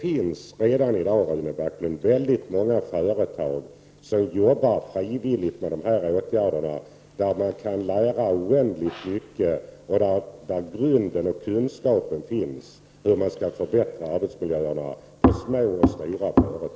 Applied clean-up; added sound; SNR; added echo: none; none; none; none.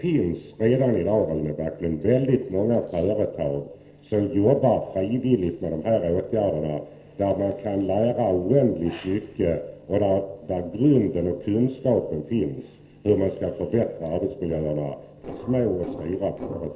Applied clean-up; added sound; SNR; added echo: neural separator model SepFormer DNS4.